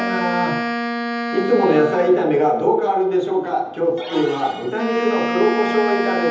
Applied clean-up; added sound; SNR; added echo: none; Wind instrument, woodwind instrument; 6 dB; reverberation time 1.3 s.